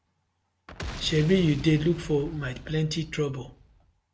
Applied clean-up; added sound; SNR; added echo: none; Boom; 14 dB; none.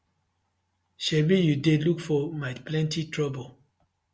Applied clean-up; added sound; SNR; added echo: none; none; none; none.